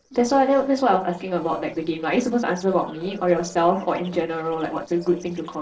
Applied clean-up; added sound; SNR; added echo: neural separator model SepFormer DNS4.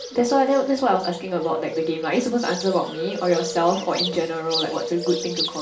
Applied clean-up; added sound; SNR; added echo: none; Bird; 7 dB; reverberation time 0.4 s.